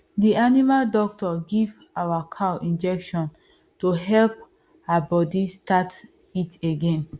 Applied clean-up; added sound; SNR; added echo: none; none; none; none.